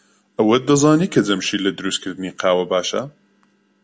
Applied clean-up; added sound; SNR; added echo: none; none; none; none.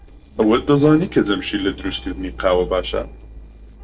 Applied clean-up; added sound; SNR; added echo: neural separator model SepFormer DNS4.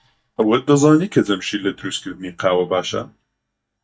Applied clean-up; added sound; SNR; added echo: neural mask model DeepFilterNet 3.